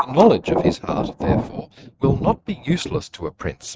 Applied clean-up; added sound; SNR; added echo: neural mask model RNNoise.